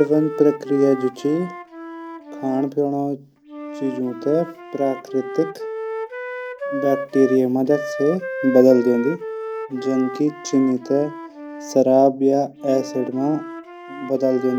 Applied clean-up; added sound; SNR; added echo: none; Wind instrument, woodwind instrument; 11 dB; none.